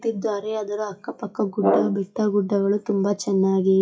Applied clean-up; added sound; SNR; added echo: classical method WPE with log-MMSE.